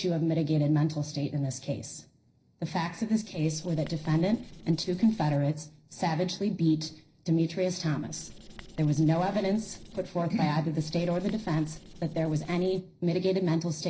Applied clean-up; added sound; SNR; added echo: neural separator model SepFormer DNS4.